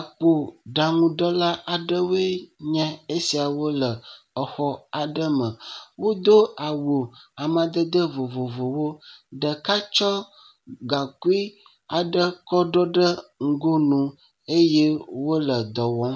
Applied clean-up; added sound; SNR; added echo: none; none; none; none.